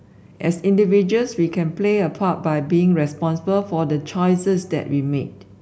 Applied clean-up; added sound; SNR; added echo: none; none; none; none.